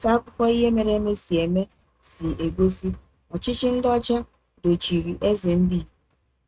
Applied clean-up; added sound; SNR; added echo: neural mask model RNNoise.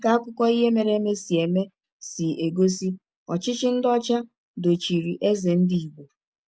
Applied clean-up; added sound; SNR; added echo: none; none; none; none.